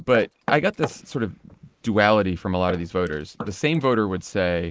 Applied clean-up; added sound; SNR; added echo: neural mask model Resemble Enhance denoiser.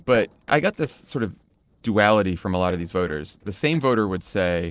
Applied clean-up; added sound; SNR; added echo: neural separator model SepFormer DNS4.